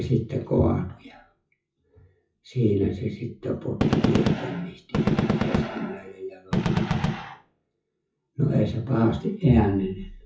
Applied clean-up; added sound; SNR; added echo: classical method WPE with log-MMSE.